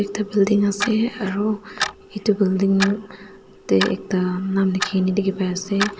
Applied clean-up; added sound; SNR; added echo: none; Clock; 11 dB; none.